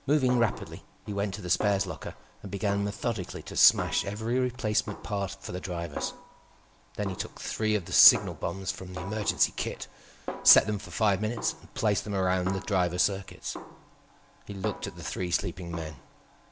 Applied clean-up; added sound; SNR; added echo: none; Snare drum; 14 dB; none.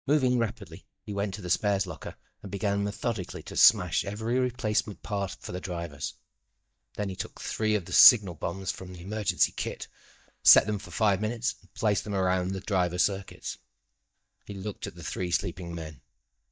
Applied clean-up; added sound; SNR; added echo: neural mask model DeepFilterNet 3.